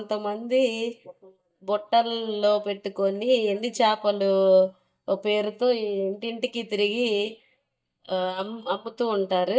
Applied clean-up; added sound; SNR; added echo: neural mask model DeepFilterNet 3.